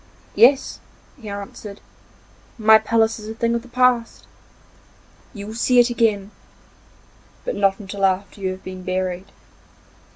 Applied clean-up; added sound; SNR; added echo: none; none; none; none.